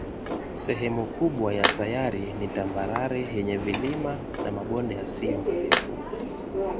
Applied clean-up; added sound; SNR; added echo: none; Subway, metro, underground + Tools; 0 dB; none.